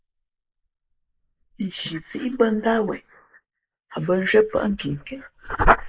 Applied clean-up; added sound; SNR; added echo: neural mask model Resemble Enhance denoiser.